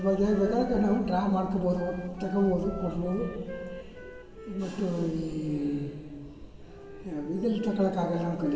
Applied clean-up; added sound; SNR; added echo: none; Wind instrument, woodwind instrument; 18 dB; reverberation time 1.8 s.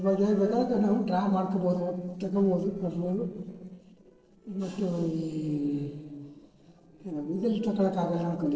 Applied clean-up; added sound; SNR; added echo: neural separator model SepFormer DNS4.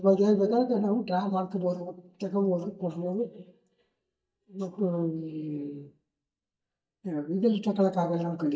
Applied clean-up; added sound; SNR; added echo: neural mask model DeepFilterNet 3.